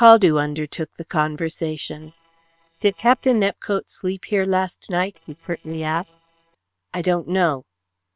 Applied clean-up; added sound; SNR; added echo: neural separator model SepFormer WHAM!.